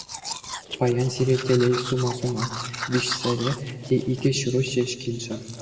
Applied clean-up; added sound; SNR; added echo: none; Domestic sounds, home sounds; 11 dB; reverberation time 1.7 s.